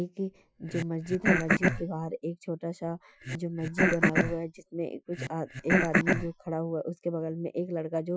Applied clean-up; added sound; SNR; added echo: classical method Wiener filter.